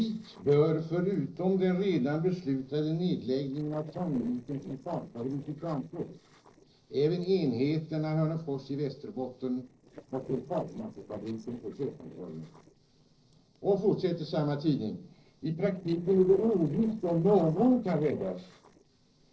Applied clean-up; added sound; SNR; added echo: neural separator model SepFormer DNS4.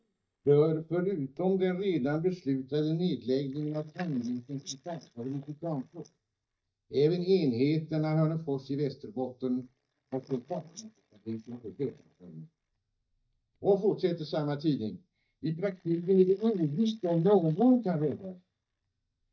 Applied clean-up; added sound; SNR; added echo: neural mask model DeepFilterNet 3.